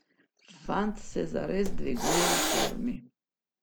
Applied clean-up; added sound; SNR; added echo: none; Hiss; -3 dB; none.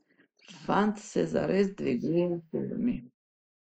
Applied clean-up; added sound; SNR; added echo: neural mask model Resemble Enhance denoiser.